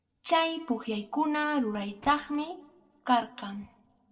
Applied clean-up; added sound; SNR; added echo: neural separator model SepFormer DNS4.